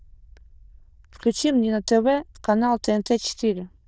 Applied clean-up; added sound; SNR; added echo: neural diffusion model UNIVERSE++.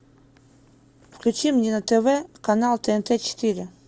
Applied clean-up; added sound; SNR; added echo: none; none; none; none.